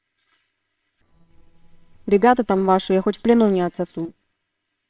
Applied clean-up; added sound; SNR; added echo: neural separator model SepFormer WHAMR!.